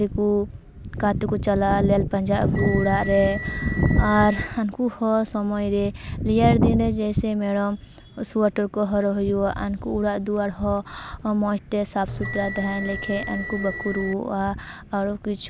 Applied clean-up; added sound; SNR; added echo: none; Bell; 9 dB; none.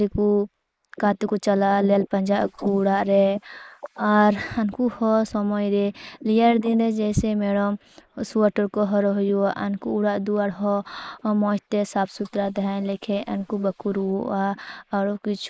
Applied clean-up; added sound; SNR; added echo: neural mask model Resemble Enhance denoiser.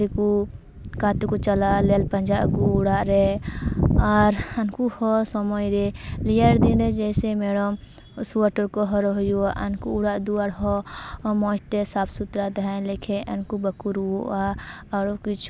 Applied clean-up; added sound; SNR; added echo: none; none; none; none.